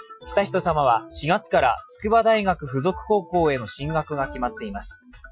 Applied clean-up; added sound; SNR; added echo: classical method Wiener filter.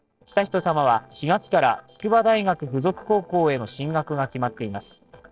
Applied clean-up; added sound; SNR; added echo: neural separator model SepFormer DNS4.